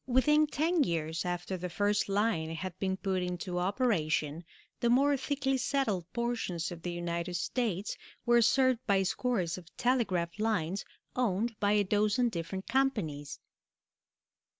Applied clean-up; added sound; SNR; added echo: none; none; none; none.